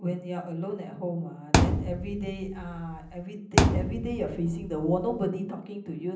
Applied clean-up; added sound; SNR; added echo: none; Thump, thud; -4 dB; reverberation time 0.6 s.